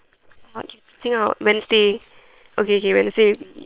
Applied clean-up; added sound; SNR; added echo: neural separator model SepFormer WHAM!.